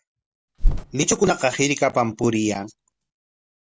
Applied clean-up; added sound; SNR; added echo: none; Bird; 3 dB; none.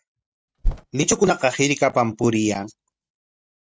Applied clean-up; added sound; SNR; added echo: neural mask model RNNoise.